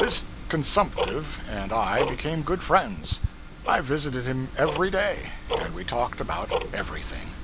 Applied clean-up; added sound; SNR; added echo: none; Tick-tock; 5 dB; none.